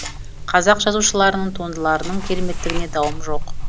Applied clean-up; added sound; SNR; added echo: none; Tick-tock; 3 dB; none.